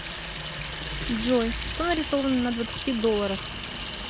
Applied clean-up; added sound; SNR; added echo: none; Sink (filling or washing) / Water tap, faucet; 7 dB; none.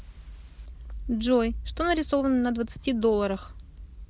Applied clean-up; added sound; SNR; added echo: none; none; none; none.